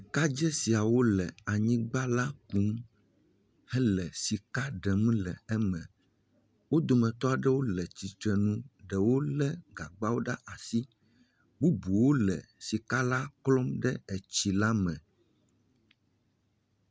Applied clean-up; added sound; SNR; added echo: none; none; none; none.